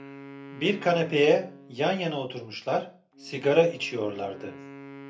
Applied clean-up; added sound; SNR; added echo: none; Wind instrument, woodwind instrument; 18 dB; reverberation time 0.3 s.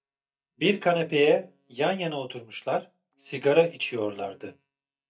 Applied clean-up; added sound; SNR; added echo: neural mask model DeepFilterNet 3.